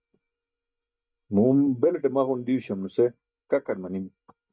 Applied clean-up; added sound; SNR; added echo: neural mask model DeepFilterNet 3.